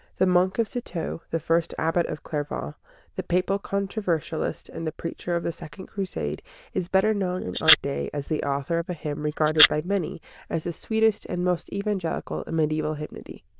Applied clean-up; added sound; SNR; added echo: neural diffusion model UNIVERSE++.